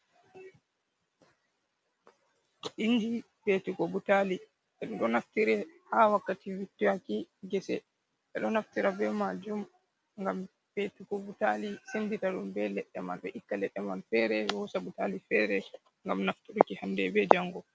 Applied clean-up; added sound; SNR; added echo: none; none; none; none.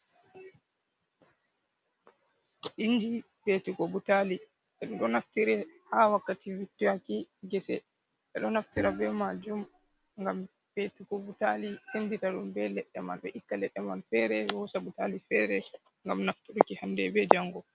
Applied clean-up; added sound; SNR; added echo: none; Bowed string instrument; 10 dB; none.